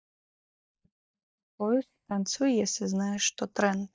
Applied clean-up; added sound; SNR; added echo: neural mask model DeepFilterNet 3.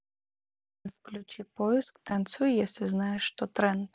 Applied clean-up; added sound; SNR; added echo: none; none; none; none.